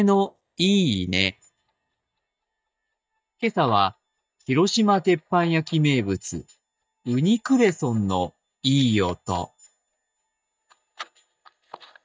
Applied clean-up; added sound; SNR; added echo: neural mask model DeepFilterNet 3.